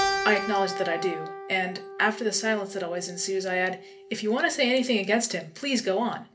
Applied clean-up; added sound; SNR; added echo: none; Keyboard (musical); 8 dB; reverberation time 0.3 s.